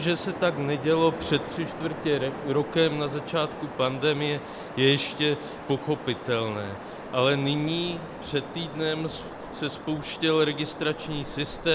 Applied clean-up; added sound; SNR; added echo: none; Waves, surf; 11 dB; none.